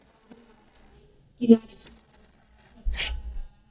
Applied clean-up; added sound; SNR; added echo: neural mask model DeepFilterNet 3.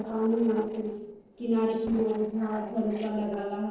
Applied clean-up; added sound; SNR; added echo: neural separator model SepFormer DNS4.